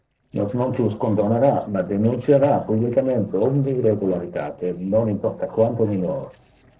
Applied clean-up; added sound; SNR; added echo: neural separator model SepFormer DNS4.